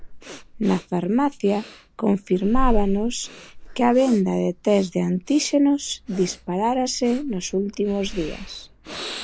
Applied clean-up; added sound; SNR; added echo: none; Breathing; 8 dB; none.